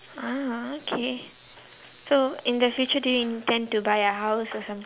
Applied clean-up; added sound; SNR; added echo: none; none; none; none.